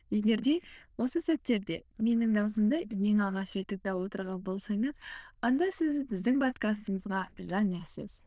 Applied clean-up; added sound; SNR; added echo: neural diffusion model UNIVERSE++.